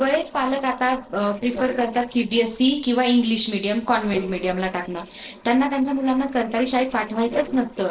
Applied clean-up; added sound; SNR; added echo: neural separator model SepFormer DNS4.